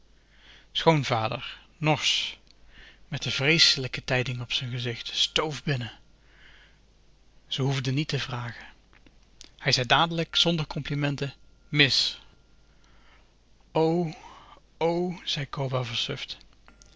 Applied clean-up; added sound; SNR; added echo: neural separator model SepFormer DNS4.